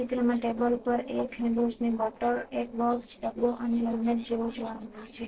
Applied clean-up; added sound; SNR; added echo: neural separator model SepFormer DNS4.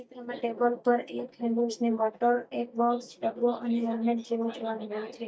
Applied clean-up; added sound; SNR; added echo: neural mask model DeepFilterNet 3.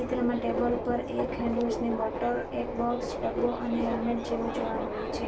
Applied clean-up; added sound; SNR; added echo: none; Subway, metro, underground; 2 dB; reverberation time 0.2 s.